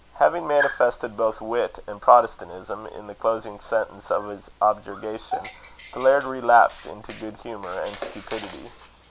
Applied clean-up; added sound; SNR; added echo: none; Dog; 15 dB; none.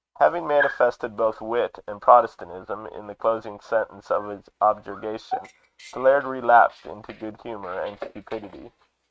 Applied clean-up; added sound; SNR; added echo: neural mask model RNNoise.